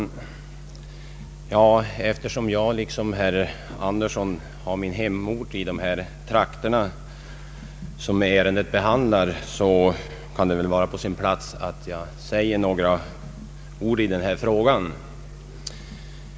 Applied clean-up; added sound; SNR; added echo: none; none; none; none.